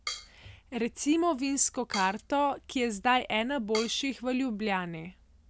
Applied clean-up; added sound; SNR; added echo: none; Drum kit; 15 dB; none.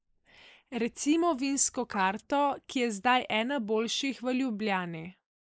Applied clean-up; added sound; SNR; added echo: neural mask model Resemble Enhance denoiser.